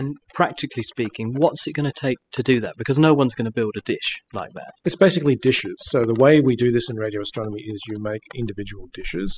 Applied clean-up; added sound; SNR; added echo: classical method spectral subtraction.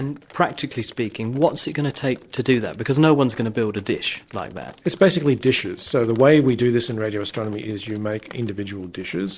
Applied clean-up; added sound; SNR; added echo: neural separator model SepFormer DNS4.